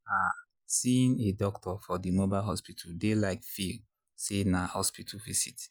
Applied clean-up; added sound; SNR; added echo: none; none; none; none.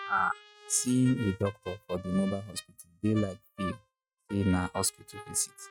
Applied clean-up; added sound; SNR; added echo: neural mask model RNNoise.